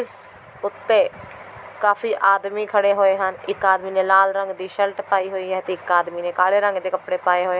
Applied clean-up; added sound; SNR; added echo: none; none; none; none.